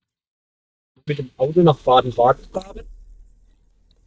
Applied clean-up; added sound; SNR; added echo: neural mask model DeepFilterNet 3.